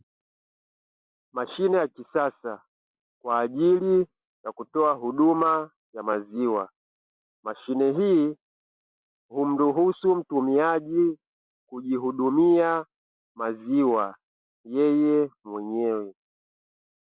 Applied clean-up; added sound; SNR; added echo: none; none; none; none.